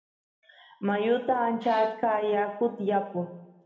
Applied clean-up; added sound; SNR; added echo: none; Bowed string instrument; 15 dB; reverberation time 0.9 s.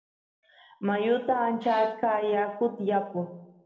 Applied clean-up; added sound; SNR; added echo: neural separator model SepFormer DNS4.